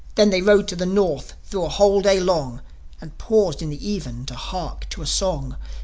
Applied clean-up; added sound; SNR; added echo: none; none; none; none.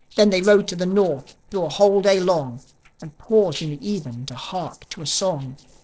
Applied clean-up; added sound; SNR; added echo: neural separator model SepFormer DNS4.